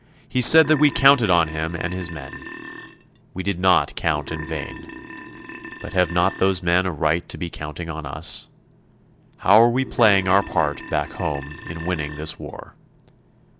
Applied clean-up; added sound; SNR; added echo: none; Burping, eructation; 14 dB; none.